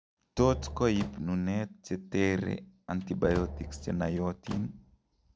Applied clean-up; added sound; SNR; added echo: none; Slam / Microwave oven + Drum; 11 dB; none.